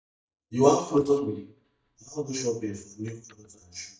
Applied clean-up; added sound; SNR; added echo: neural mask model DeepFilterNet 3.